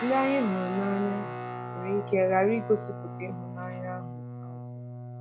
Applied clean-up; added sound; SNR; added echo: none; Guitar; 7 dB; none.